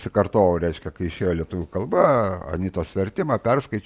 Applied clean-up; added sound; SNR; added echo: none; none; none; none.